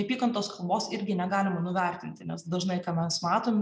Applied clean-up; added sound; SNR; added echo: none; none; none; none.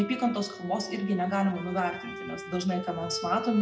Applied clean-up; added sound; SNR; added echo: none; Bowed string instrument; 11 dB; reverberation time 0.2 s.